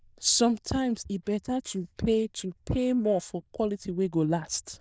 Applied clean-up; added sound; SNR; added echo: neural diffusion model UNIVERSE++.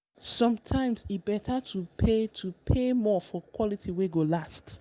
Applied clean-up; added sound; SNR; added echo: none; none; none; none.